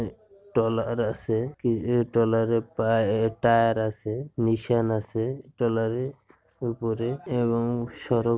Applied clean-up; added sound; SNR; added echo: none; none; none; none.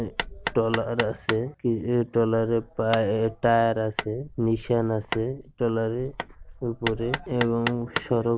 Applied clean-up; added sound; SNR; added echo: none; Hammer; 10 dB; none.